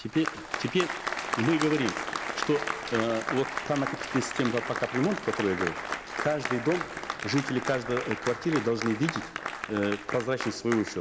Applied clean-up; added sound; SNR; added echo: none; Applause; 5 dB; none.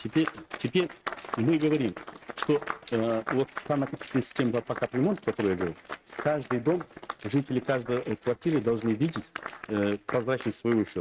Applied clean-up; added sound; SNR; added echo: neural mask model RNNoise.